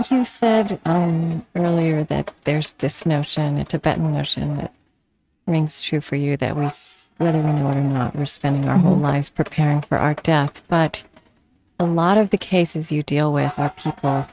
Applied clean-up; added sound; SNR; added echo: neural mask model RNNoise.